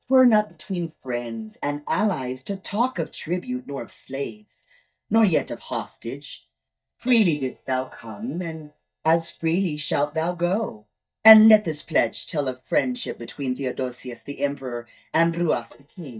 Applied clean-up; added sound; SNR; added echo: neural mask model DeepFilterNet 3.